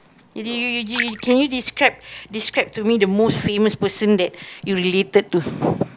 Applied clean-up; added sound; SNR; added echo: none; Liquid; 16 dB; none.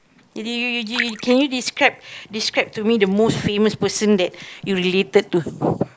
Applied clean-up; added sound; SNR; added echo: neural mask model Resemble Enhance denoiser.